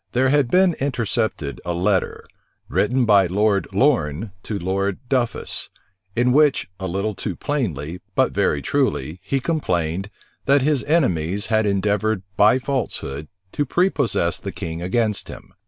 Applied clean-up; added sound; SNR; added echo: none; none; none; none.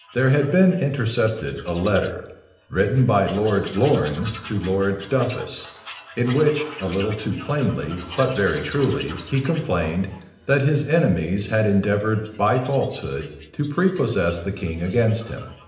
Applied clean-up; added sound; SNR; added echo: none; Tools; 19 dB; reverberation time 0.8 s.